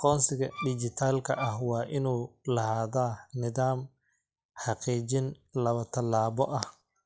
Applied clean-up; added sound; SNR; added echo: classical method log-MMSE.